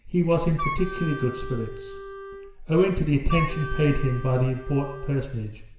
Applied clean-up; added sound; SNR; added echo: none; Wind instrument, woodwind instrument; 11 dB; reverberation time 0.9 s.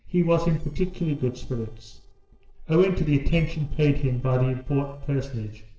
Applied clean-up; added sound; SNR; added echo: neural separator model SepFormer DNS4.